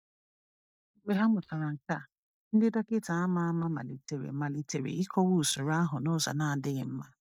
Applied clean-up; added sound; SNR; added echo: neural mask model DeepFilterNet 3.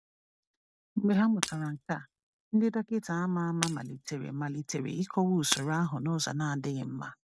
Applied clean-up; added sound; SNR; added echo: none; Shatter; 11 dB; none.